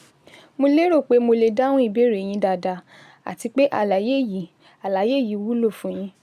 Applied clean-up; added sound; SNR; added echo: none; none; none; none.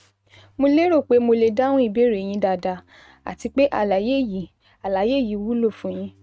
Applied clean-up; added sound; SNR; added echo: neural mask model RNNoise.